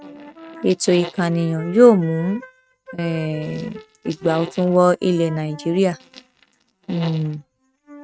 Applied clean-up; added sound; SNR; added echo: neural mask model RNNoise.